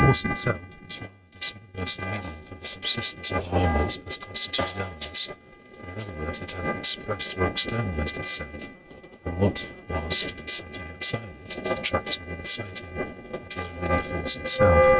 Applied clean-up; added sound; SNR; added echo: neural mask model RNNoise.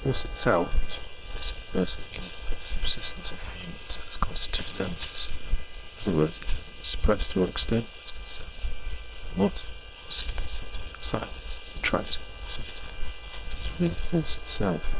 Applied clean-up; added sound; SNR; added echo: neural separator model SepFormer WHAM!.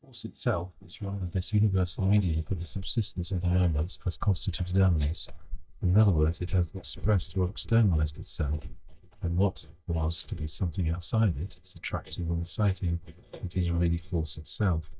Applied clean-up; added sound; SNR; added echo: neural mask model DeepFilterNet 3.